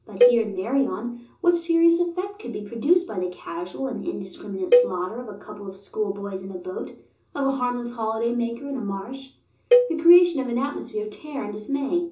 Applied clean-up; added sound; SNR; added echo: none; Cowbell; 0 dB; reverberation time 0.2 s.